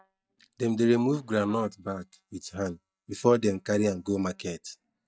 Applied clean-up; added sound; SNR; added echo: neural mask model DeepFilterNet 3.